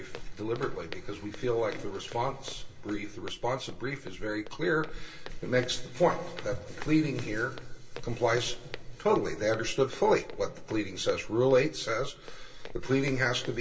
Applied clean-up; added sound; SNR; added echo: none; Walk, footsteps; 9 dB; reverberation time 0.2 s.